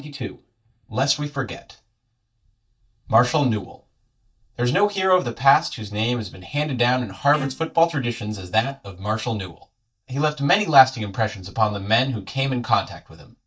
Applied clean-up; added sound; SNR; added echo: neural mask model DeepFilterNet 3.